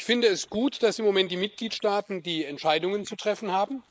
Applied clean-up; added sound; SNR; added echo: neural mask model Resemble Enhance denoiser.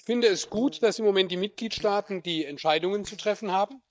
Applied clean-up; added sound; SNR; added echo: neural mask model DeepFilterNet 3.